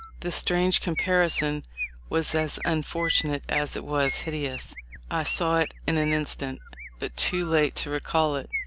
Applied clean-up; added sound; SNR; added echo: none; Chirp, tweet; 11 dB; none.